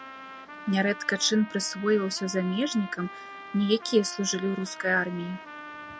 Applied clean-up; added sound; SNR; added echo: none; Trumpet; 15 dB; none.